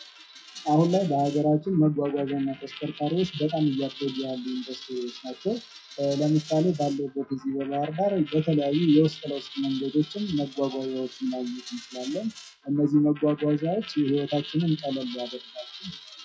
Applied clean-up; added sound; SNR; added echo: classical method WPE with log-MMSE.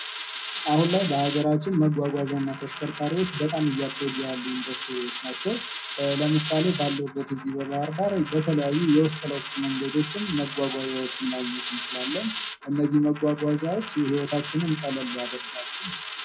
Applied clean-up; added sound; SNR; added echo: none; Coin (dropping); 9 dB; reverberation time 0.4 s.